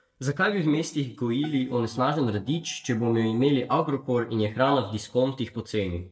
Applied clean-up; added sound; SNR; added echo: neural mask model DeepFilterNet 3.